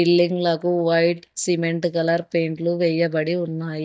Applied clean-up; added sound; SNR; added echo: neural mask model DeepFilterNet 3.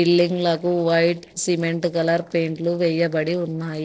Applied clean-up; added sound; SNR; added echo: neural separator model SepFormer DNS4.